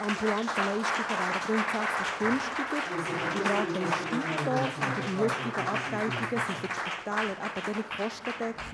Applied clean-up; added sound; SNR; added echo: none; Applause; -1 dB; none.